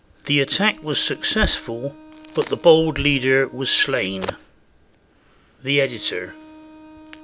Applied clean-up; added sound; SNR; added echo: none; Crack + Wind instrument, woodwind instrument; 18 dB; none.